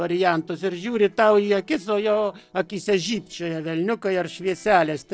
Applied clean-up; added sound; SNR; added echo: neural separator model SepFormer DNS4.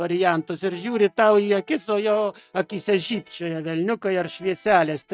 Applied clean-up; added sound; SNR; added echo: neural mask model RNNoise.